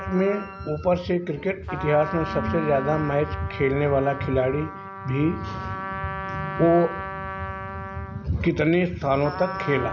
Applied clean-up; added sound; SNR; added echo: none; Trumpet; 10 dB; none.